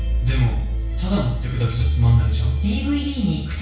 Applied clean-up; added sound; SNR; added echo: none; none; none; reverberation time 0.6 s.